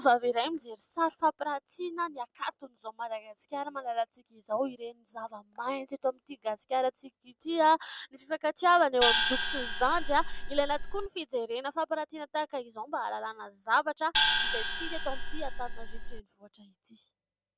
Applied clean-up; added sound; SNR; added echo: none; Gong; -3 dB; none.